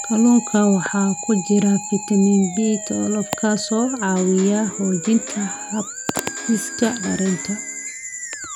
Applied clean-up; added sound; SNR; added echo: none; Electric guitar + Musical instrument; 16 dB; none.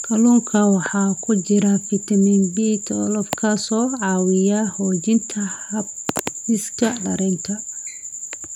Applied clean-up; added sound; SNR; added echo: none; none; none; none.